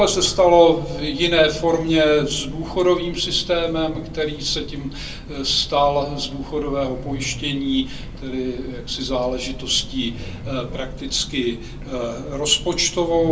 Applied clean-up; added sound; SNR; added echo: none; Train; 11 dB; reverberation time 0.2 s.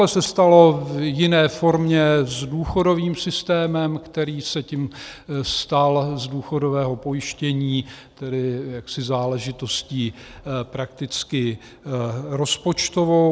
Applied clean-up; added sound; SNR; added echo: none; none; none; none.